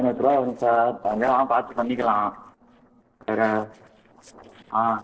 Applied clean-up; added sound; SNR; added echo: neural separator model SepFormer DNS4.